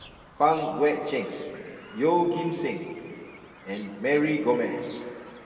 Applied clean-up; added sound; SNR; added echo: none; Bird vocalization, bird call, bird song; 15 dB; reverberation time 2.4 s.